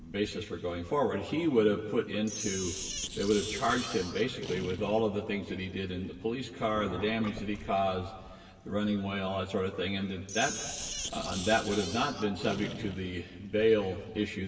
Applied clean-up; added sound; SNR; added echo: none; Sink (filling or washing); 11 dB; reverberation time 2.0 s.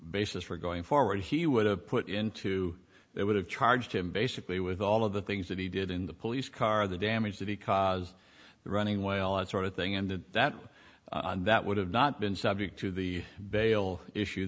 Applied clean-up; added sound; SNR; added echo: none; none; none; none.